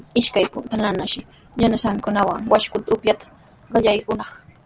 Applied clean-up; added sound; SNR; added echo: none; none; none; none.